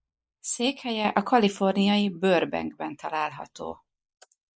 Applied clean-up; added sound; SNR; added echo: neural mask model Resemble Enhance denoiser.